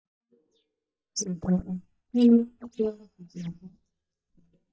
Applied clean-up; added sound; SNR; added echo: neural mask model DeepFilterNet 3.